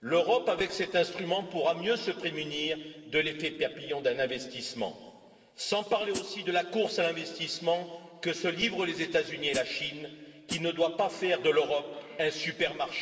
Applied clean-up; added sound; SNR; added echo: none; Hi-hat; 10 dB; reverberation time 2.0 s.